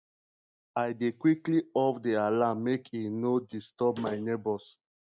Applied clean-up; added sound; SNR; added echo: neural mask model DeepFilterNet 3.